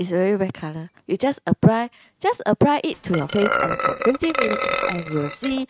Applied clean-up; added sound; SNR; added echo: neural mask model RNNoise.